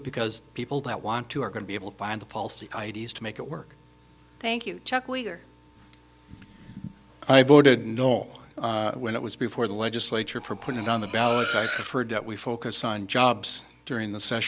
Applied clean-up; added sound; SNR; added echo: none; Cutlery, silverware; 7 dB; none.